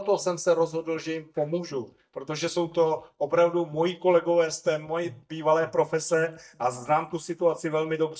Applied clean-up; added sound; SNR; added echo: neural mask model DeepFilterNet 3.